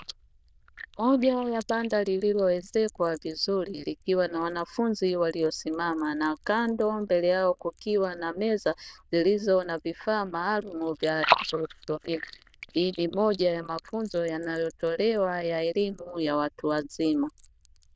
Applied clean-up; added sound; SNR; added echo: neural diffusion model UNIVERSE++.